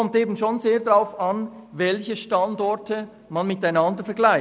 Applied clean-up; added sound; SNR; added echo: none; none; none; none.